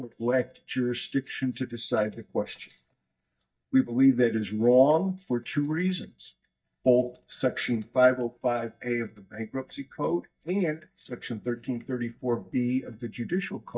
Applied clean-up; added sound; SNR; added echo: neural mask model DeepFilterNet 3.